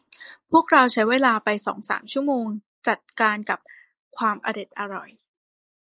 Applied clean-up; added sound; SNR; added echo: neural mask model Resemble Enhance denoiser.